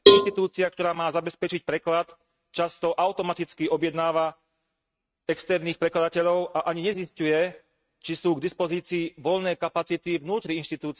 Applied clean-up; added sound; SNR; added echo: neural mask model RNNoise.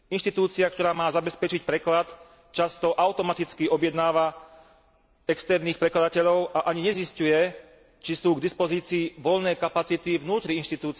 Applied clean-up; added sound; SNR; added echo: none; none; none; none.